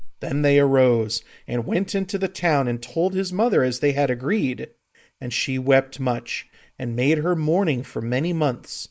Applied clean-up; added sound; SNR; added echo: neural mask model Resemble Enhance denoiser.